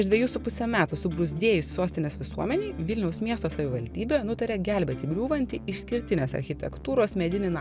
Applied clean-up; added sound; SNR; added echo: none; none; none; none.